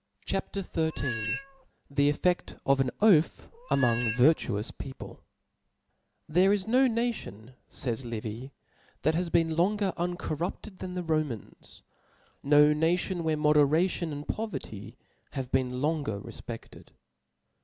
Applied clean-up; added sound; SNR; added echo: none; Meow; 8 dB; none.